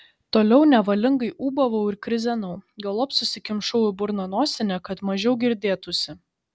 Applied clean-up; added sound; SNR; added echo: none; none; none; none.